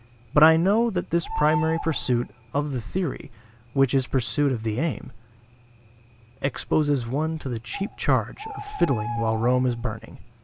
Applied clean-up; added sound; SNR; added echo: none; Bird; 14 dB; none.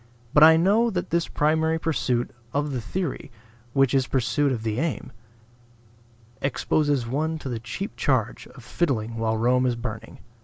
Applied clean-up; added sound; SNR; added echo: none; none; none; none.